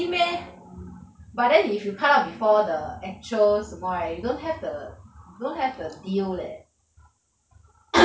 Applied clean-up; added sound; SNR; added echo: none; none; none; none.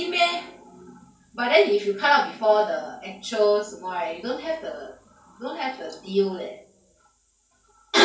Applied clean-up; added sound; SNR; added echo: none; none; none; reverberation time 0.3 s.